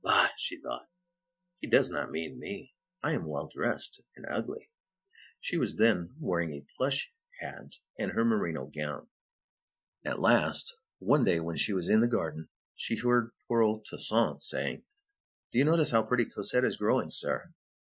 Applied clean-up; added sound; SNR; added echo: classical method Wiener filter.